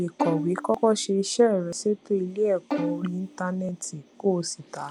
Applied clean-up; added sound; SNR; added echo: none; Bowed string instrument; 9 dB; none.